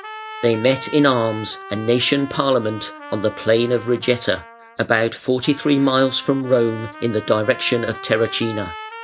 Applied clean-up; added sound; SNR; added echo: none; Trumpet; 16 dB; none.